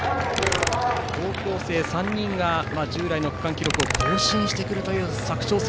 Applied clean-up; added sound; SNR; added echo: none; Wind instrument, woodwind instrument + Computer keyboard; 5 dB; none.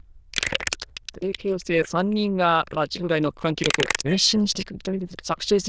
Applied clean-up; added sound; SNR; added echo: neural diffusion model UNIVERSE++.